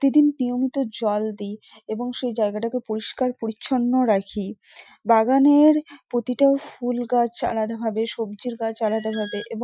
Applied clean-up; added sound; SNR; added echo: classical method Wiener filter.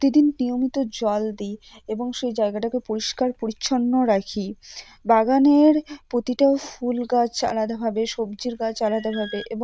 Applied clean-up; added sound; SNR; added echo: neural diffusion model UNIVERSE++.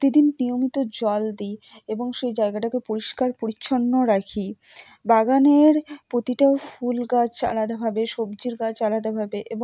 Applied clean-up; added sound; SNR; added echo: none; none; none; none.